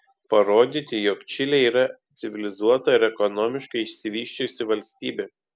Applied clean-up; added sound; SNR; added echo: none; none; none; none.